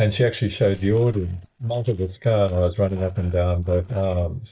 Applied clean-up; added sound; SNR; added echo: neural mask model DeepFilterNet 3.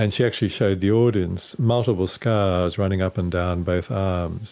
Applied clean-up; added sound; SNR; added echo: none; none; none; none.